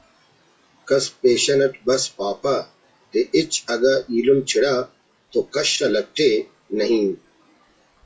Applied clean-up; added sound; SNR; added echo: classical method WPE with log-MMSE.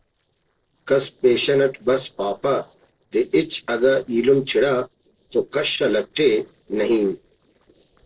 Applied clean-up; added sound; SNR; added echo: neural separator model SepFormer DNS4.